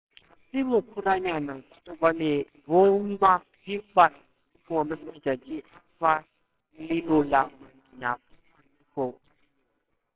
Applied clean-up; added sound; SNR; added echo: neural separator model SepFormer WHAMR!.